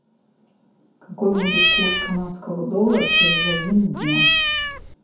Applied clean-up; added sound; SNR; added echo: none; Cat; -3 dB; reverberation time 0.6 s.